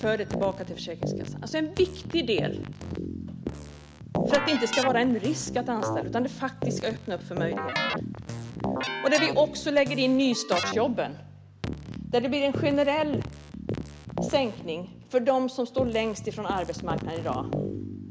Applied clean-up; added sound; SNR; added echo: none; Keyboard (musical); 5 dB; none.